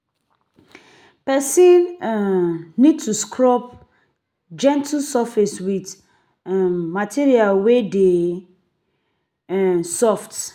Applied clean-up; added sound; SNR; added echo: none; none; none; none.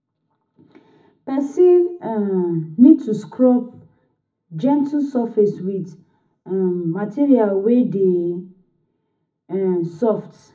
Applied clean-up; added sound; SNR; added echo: none; none; none; reverberation time 0.4 s.